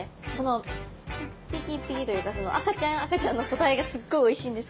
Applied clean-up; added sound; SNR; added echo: none; none; none; none.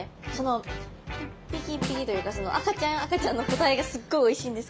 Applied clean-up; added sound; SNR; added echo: none; Snare drum; 10 dB; none.